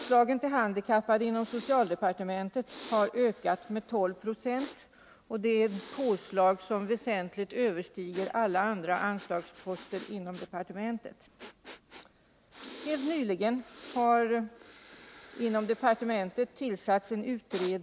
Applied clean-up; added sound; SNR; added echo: none; Breathing; 19 dB; none.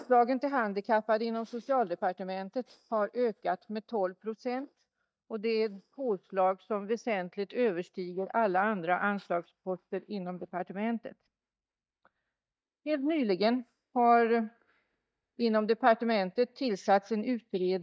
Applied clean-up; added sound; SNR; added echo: neural mask model DeepFilterNet 3.